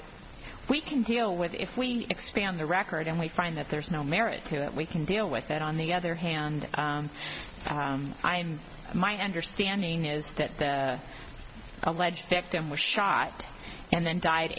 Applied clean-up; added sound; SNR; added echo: none; none; none; none.